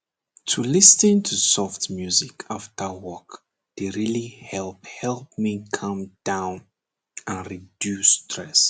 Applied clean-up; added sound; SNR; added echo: none; none; none; none.